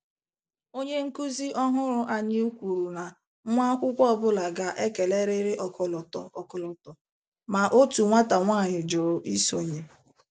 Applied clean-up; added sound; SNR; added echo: none; none; none; none.